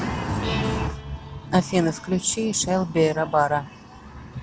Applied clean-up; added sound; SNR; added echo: none; Bowed string instrument; 14 dB; none.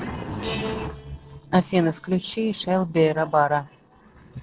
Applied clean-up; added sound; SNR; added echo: neural separator model SepFormer DNS4.